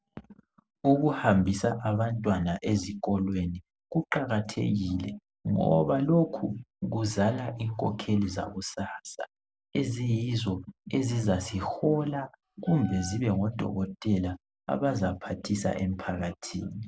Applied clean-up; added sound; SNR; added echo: none; Wind instrument, woodwind instrument; 19 dB; none.